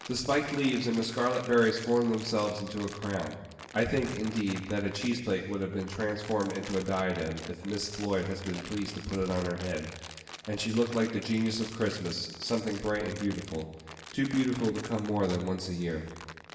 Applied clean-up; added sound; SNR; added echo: none; Crumpling, crinkling; 15 dB; reverberation time 1.2 s.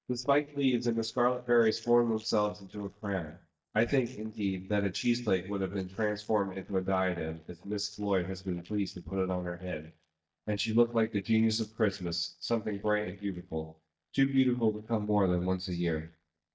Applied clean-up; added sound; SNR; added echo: neural mask model DeepFilterNet 3.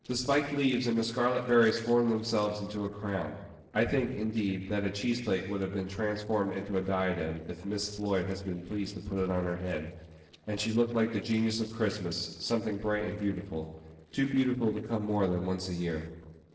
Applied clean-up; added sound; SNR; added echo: neural separator model SepFormer DNS4.